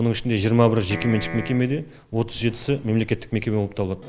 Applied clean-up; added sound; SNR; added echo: none; Piano; 11 dB; none.